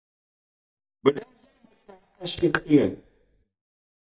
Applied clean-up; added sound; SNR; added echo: neural mask model DeepFilterNet 3.